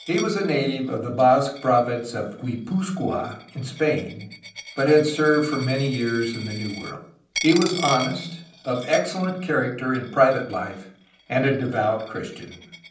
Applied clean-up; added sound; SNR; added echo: none; Coin (dropping); 15 dB; reverberation time 0.6 s.